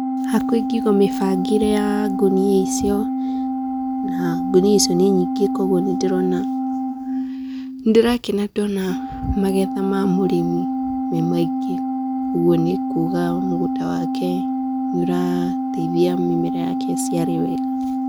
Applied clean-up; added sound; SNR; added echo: none; Organ; 2 dB; none.